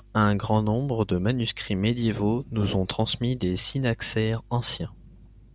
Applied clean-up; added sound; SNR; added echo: none; none; none; none.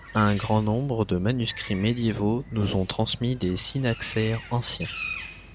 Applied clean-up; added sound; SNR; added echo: none; Bird; 15 dB; none.